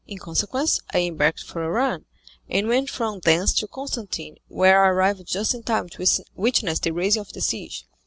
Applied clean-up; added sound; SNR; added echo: none; none; none; none.